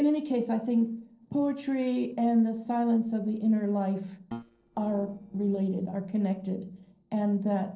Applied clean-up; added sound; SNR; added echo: neural separator model SepFormer DNS4.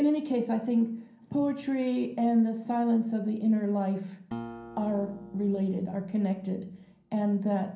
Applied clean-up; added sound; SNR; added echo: none; Acoustic guitar; 17 dB; reverberation time 0.6 s.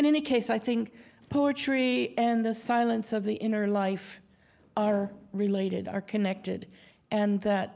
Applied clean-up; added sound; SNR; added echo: none; none; none; none.